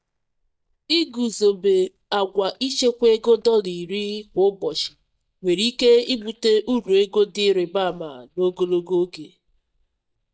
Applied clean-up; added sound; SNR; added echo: neural mask model DeepFilterNet 3.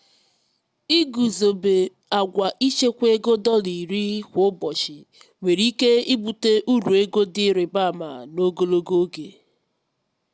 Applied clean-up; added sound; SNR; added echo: none; none; none; none.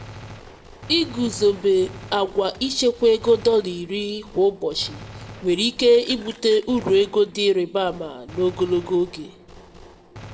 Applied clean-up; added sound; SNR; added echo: none; Gunshot, gunfire; 19 dB; reverberation time 2.0 s.